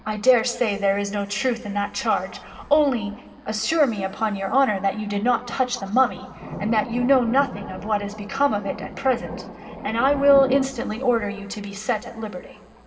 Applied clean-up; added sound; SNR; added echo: none; Thunder; 15 dB; reverberation time 1.7 s.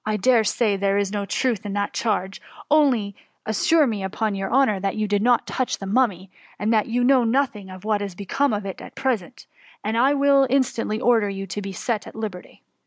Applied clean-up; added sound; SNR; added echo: none; none; none; none.